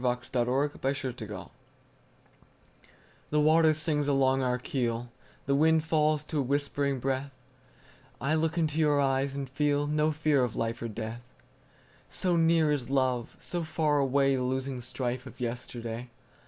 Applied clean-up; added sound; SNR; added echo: none; none; none; none.